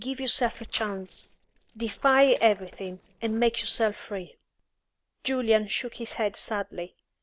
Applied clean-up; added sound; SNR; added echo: neural separator model SepFormer DNS4.